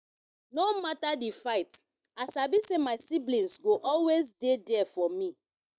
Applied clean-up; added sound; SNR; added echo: neural mask model DeepFilterNet 3.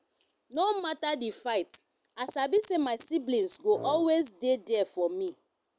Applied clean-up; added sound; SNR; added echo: none; Wind instrument, woodwind instrument; 12 dB; none.